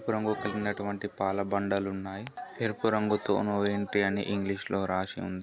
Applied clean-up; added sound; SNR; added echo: none; none; none; none.